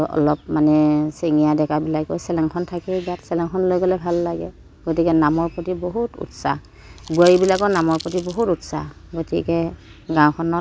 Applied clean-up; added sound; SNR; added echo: none; Crumpling, crinkling; 17 dB; none.